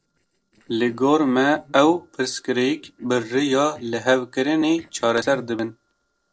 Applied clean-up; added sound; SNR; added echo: neural separator model SepFormer DNS4.